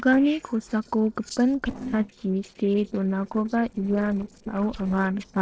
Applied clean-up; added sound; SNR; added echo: neural separator model SepFormer DNS4.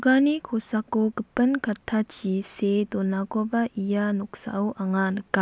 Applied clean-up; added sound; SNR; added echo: none; none; none; none.